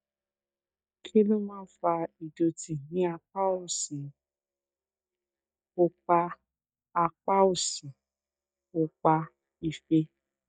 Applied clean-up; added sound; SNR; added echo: neural mask model DeepFilterNet 3.